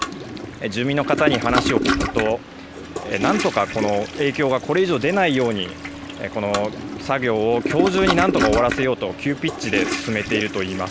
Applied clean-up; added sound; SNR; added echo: none; Toilet flush; 5 dB; none.